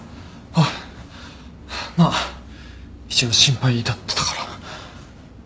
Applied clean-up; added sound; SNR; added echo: none; none; none; none.